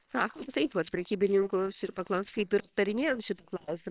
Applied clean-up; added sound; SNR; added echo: neural separator model SepFormer WHAM!.